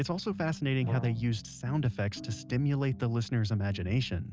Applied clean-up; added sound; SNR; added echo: none; Brass instrument; 15 dB; none.